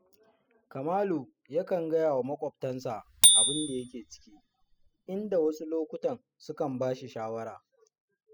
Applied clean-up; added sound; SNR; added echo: classical method spectral subtraction.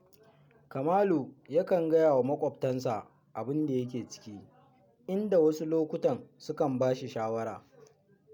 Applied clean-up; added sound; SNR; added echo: none; none; none; none.